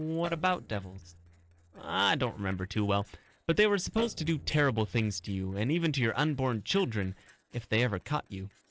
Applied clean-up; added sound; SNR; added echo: neural separator model SepFormer DNS4.